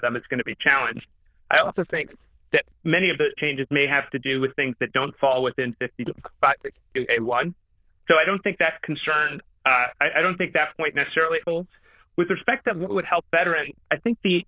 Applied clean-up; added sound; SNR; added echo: neural diffusion model UNIVERSE++.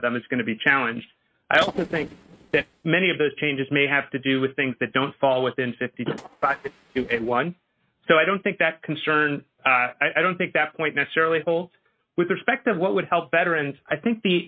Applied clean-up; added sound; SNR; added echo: neural mask model RNNoise.